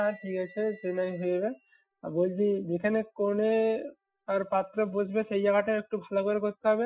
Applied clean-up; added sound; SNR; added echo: classical method Wiener filter.